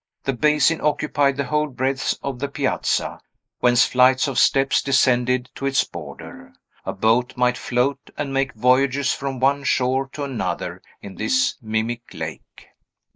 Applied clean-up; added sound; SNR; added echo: neural mask model Resemble Enhance denoiser.